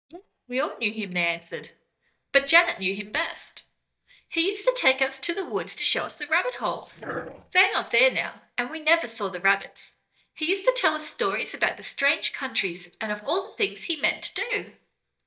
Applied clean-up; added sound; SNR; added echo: neural mask model DeepFilterNet 3.